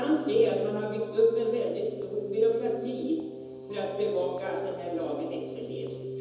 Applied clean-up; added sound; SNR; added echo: none; Keyboard (musical); 10 dB; reverberation time 1.1 s.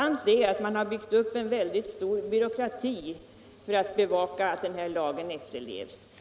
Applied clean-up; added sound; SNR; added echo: none; none; none; none.